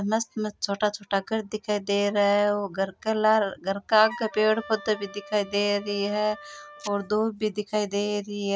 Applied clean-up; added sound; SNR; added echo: none; Wind instrument, woodwind instrument; 18 dB; none.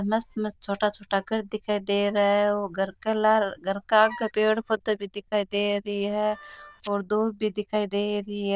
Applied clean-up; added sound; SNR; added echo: neural diffusion model UNIVERSE++.